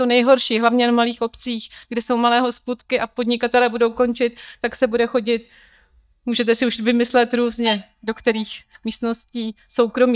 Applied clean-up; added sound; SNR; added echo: neural mask model DeepFilterNet 3.